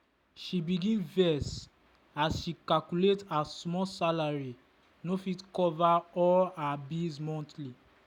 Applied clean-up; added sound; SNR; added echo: none; none; none; none.